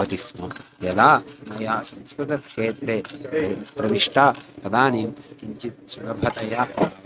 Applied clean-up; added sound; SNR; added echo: neural mask model RNNoise.